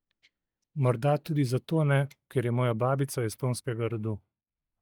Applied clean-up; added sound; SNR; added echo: neural mask model DeepFilterNet 3.